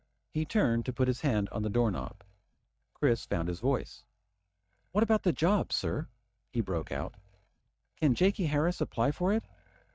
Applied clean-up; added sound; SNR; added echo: neural mask model RNNoise.